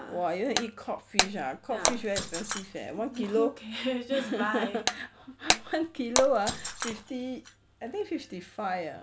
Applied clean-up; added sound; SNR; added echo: none; Shatter; 3 dB; none.